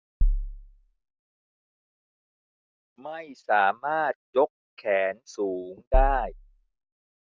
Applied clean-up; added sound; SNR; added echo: none; Bass drum; -4 dB; none.